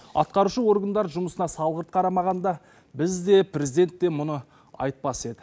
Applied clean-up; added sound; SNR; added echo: none; none; none; none.